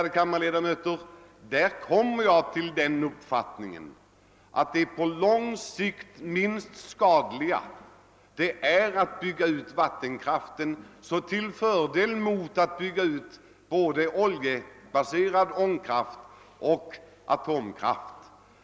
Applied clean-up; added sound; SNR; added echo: none; none; none; none.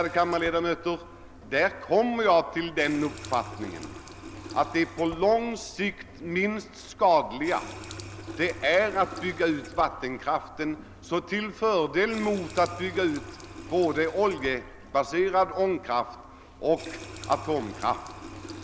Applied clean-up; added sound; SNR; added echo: none; Water tap, faucet; 15 dB; none.